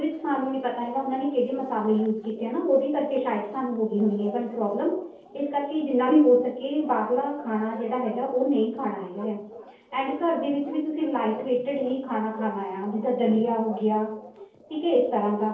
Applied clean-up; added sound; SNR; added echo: neural separator model SepFormer DNS4.